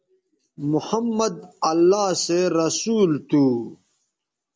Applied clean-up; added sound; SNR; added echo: none; none; none; none.